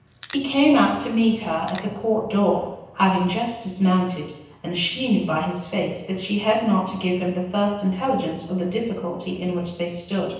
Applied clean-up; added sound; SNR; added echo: none; Crackle; 17 dB; reverberation time 0.9 s.